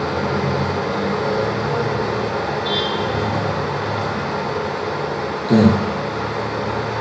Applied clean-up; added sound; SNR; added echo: none; none; none; reverberation time 1.0 s.